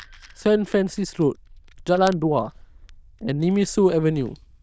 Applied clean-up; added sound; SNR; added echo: neural diffusion model UNIVERSE++.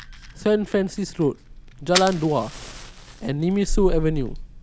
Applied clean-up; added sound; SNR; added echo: none; Fire; 6 dB; none.